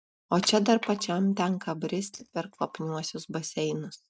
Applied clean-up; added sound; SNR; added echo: neural mask model DeepFilterNet 3.